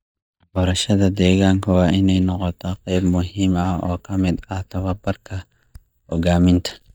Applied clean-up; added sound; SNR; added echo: neural mask model DeepFilterNet 3.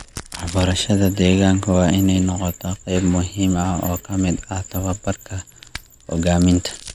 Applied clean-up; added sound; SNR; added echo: none; Crack; 20 dB; none.